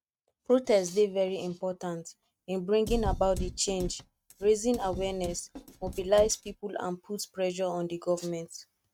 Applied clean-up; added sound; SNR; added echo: neural mask model RNNoise.